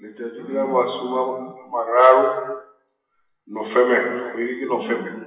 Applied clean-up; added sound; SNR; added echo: classical method WPE with log-MMSE.